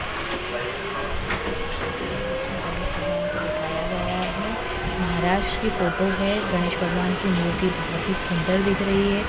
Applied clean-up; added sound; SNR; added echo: none; Subway, metro, underground; 2 dB; none.